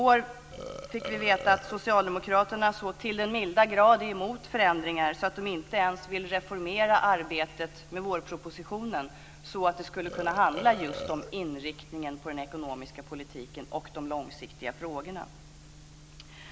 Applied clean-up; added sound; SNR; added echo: none; Burping, eructation; 11 dB; none.